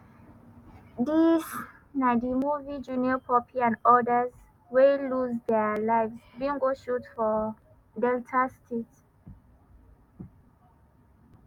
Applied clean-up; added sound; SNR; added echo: none; none; none; none.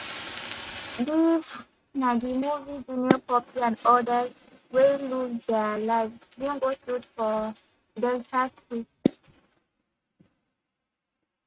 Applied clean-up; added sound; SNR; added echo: neural mask model RNNoise.